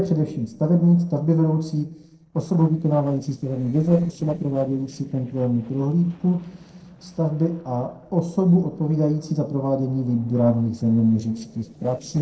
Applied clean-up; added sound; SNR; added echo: neural separator model SepFormer DNS4.